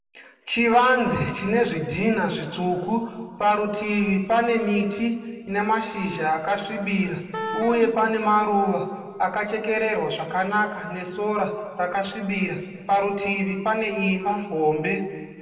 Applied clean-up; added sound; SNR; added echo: none; Wind instrument, woodwind instrument; 9 dB; reverberation time 1.7 s.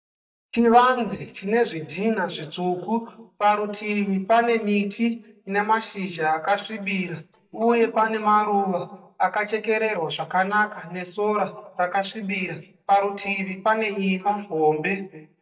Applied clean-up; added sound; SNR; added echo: neural mask model DeepFilterNet 3.